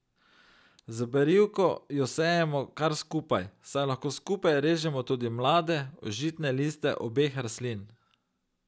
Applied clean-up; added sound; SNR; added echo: none; none; none; none.